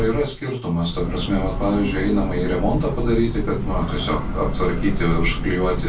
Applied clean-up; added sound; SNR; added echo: none; Train / Breathing; 2 dB; reverberation time 0.2 s.